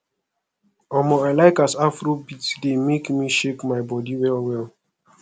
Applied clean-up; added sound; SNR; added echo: none; none; none; none.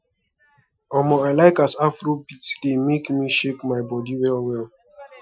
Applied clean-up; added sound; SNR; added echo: classical method Wiener filter.